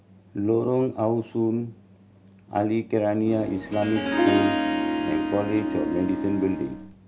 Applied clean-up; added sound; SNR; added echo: none; Harp; 0 dB; none.